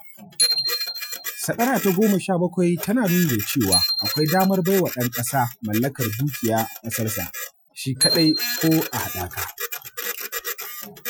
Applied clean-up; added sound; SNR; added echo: classical method Wiener filter.